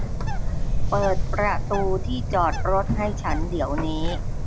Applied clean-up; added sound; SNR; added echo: none; Bird; -3 dB; none.